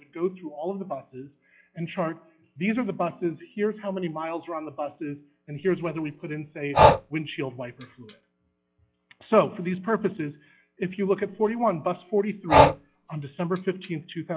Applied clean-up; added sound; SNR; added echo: classical method log-MMSE.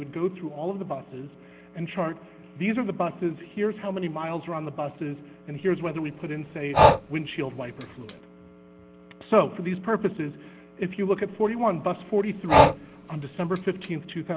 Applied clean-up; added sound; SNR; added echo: none; Breathing; -4 dB; none.